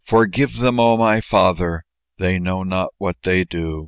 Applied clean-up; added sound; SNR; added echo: none; none; none; none.